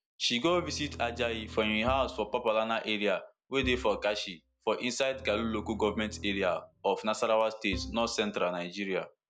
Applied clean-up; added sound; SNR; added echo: none; Bowed string instrument + Bowed string instrument; 14 dB; none.